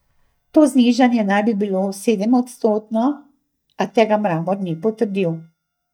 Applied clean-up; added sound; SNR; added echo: neural mask model DeepFilterNet 3.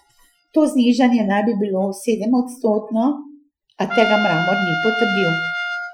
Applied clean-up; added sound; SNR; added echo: classical method Wiener filter.